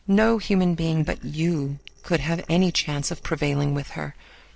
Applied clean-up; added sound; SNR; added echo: neural separator model SepFormer DNS4.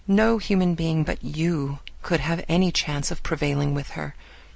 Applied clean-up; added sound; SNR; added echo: none; none; none; none.